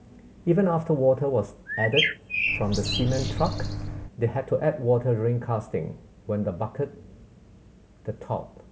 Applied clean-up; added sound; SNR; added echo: none; Microwave oven + Bird; 1 dB; none.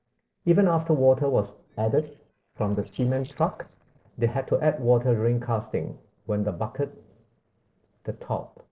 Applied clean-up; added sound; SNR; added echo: neural separator model SepFormer DNS4.